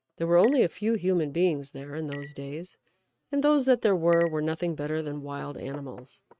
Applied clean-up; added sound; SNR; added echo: neural mask model RNNoise.